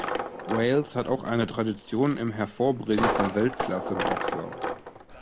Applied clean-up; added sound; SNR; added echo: none; Coin (dropping); 5 dB; none.